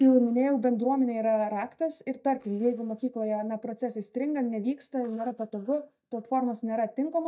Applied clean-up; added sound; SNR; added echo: neural mask model DeepFilterNet 3.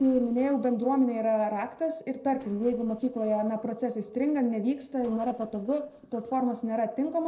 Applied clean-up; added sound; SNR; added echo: neural separator model SepFormer DNS4.